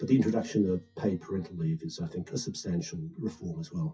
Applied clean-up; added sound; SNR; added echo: classical method WPE with log-MMSE.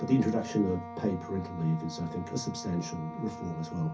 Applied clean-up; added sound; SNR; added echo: none; Wind instrument, woodwind instrument; 11 dB; reverberation time 0.3 s.